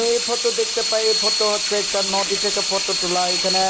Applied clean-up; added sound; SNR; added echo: none; Sink (filling or washing) / Water tap, faucet; -1 dB; none.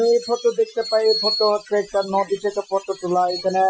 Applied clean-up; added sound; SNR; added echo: classical method Wiener filter.